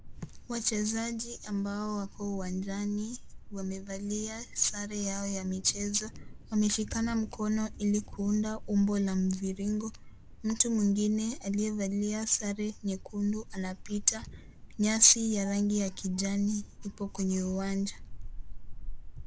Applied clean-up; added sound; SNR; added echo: none; Thunder; 11 dB; none.